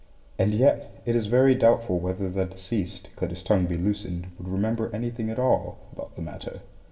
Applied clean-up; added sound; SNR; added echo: none; none; none; reverberation time 1.2 s.